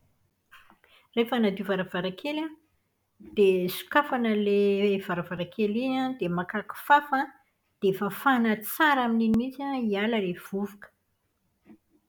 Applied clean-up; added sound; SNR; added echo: none; none; none; none.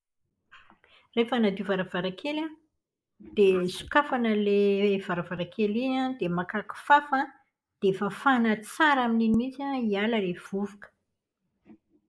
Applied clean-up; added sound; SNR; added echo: neural mask model Resemble Enhance denoiser.